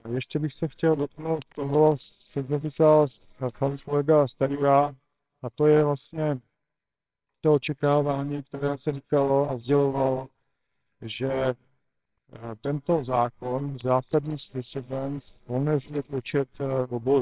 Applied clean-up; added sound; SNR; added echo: neural separator model SepFormer WHAMR!.